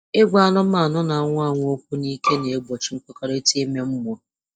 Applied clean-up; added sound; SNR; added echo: neural mask model DeepFilterNet 3.